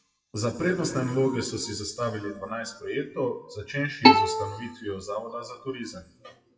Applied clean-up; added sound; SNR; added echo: classical method WPE with log-MMSE.